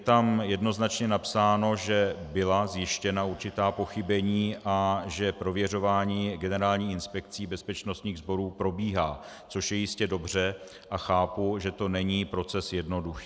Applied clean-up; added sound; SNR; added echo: none; none; none; none.